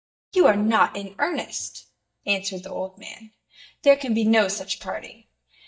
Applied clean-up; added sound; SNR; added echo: neural mask model DeepFilterNet 3.